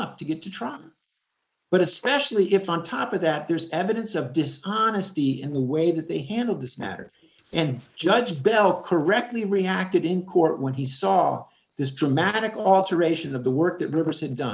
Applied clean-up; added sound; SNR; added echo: neural mask model Resemble Enhance denoiser.